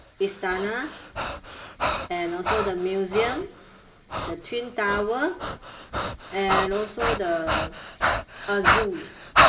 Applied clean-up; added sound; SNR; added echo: none; Breathing; -2 dB; reverberation time 1.3 s.